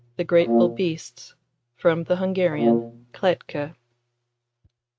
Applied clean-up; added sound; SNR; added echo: neural mask model RNNoise.